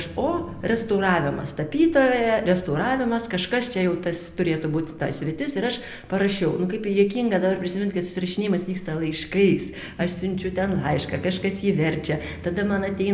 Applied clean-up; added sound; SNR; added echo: none; Motorcycle; 19 dB; reverberation time 0.7 s.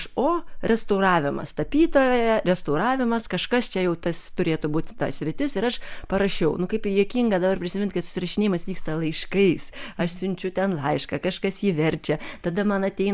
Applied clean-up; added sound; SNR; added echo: none; none; none; none.